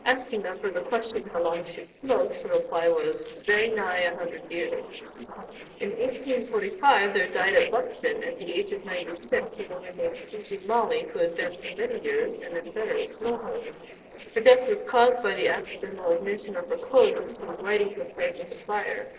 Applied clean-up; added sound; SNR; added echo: neural separator model SepFormer DNS4.